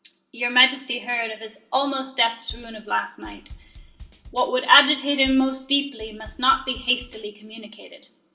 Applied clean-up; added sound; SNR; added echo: none; Bass drum / Snare drum / Drum kit; 20 dB; reverberation time 0.6 s.